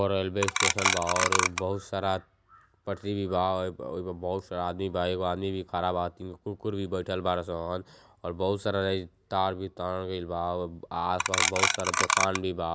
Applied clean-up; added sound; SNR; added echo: none; Clock; -4 dB; none.